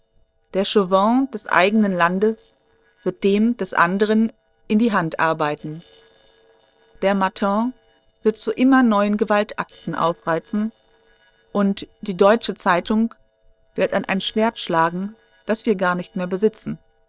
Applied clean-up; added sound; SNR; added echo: neural separator model SepFormer DNS4.